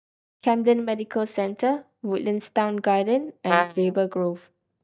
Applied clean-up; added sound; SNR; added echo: neural mask model DeepFilterNet 3.